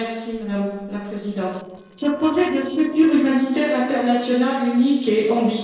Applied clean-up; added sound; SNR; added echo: neural separator model SepFormer DNS4.